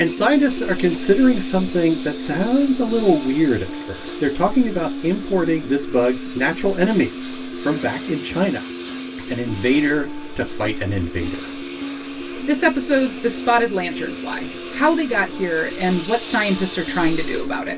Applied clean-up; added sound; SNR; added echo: none; Engine; 10 dB; reverberation time 0.1 s.